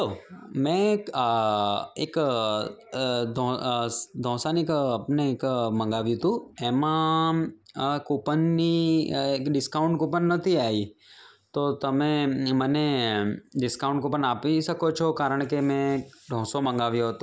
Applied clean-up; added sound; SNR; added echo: none; none; none; none.